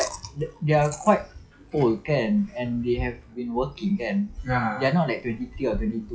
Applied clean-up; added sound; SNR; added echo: classical method log-MMSE.